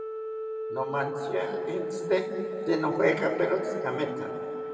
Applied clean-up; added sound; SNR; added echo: none; Organ; 4 dB; reverberation time 2.4 s.